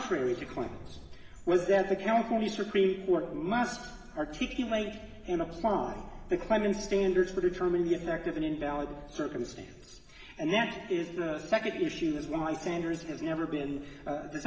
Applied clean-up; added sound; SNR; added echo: none; Sliding door; 18 dB; reverberation time 2.6 s.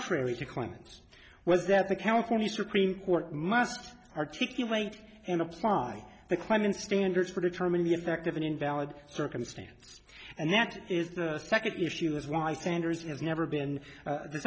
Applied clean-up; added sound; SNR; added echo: none; none; none; none.